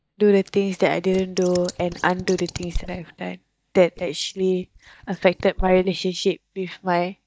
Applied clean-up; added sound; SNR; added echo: neural mask model DeepFilterNet 3.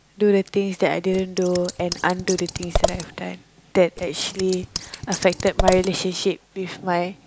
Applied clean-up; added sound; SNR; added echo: none; Scissors; 4 dB; none.